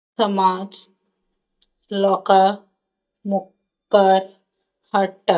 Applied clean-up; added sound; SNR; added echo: neural mask model DeepFilterNet 3.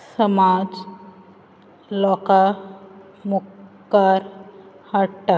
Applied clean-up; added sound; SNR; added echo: none; none; none; none.